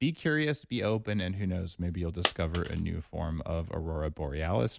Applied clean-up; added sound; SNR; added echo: none; Coin (dropping); 7 dB; none.